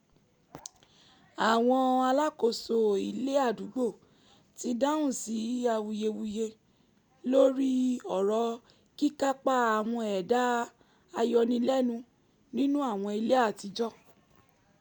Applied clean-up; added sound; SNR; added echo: none; none; none; none.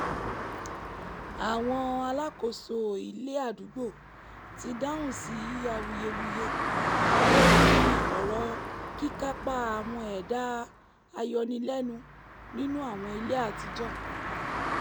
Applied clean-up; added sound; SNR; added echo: none; Car passing by; -3 dB; none.